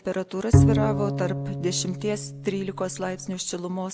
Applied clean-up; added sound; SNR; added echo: none; Bowed string instrument; -4 dB; none.